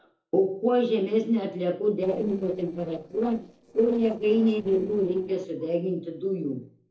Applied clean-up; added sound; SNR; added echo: neural separator model SepFormer DNS4.